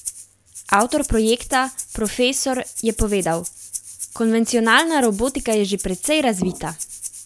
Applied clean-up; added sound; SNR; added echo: none; Rattle (instrument); 9 dB; none.